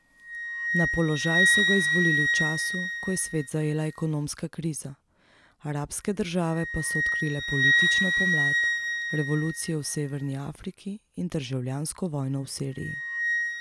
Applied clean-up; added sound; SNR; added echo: none; Wind instrument, woodwind instrument; -2 dB; none.